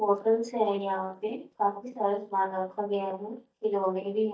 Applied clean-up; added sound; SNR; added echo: neural mask model DeepFilterNet 3.